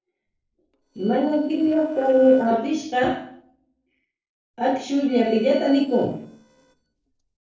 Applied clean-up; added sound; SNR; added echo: neural separator model SepFormer DNS4.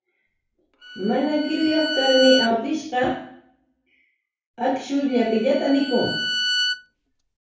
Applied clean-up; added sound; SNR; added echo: none; Bowed string instrument; 5 dB; reverberation time 0.6 s.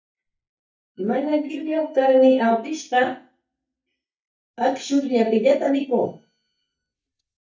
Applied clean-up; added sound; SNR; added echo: neural mask model DeepFilterNet 3.